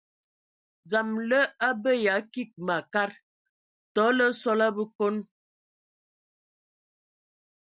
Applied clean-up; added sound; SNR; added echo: none; none; none; none.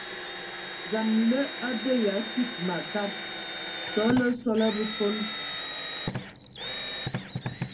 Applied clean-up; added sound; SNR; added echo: none; Drill; 5 dB; reverberation time 0.4 s.